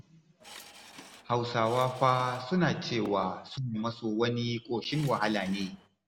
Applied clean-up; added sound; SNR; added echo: none; Subway, metro, underground / Engine; 19 dB; none.